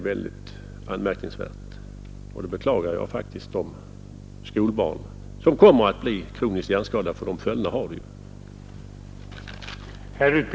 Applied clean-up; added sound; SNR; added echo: none; none; none; none.